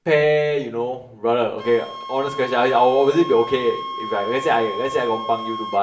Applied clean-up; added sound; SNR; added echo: none; Wind instrument, woodwind instrument; 12 dB; reverberation time 0.7 s.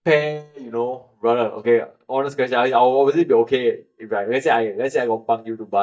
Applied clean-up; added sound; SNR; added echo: neural mask model DeepFilterNet 3.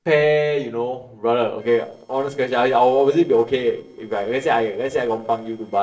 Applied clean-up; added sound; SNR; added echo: neural separator model SepFormer DNS4.